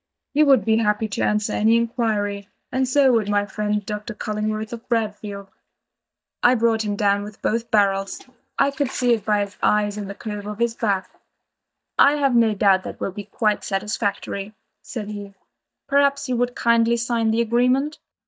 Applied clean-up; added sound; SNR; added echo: neural mask model DeepFilterNet 3.